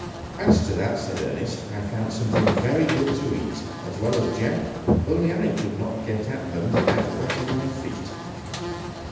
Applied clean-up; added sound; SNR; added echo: none; Buzz; 2 dB; reverberation time 1.1 s.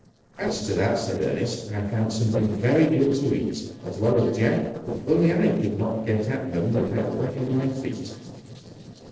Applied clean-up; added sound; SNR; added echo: neural separator model SepFormer DNS4.